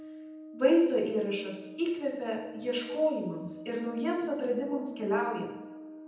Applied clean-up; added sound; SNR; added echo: none; Brass instrument; 14 dB; reverberation time 0.9 s.